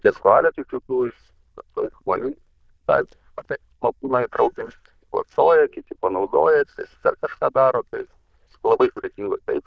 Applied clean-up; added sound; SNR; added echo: neural diffusion model UNIVERSE++.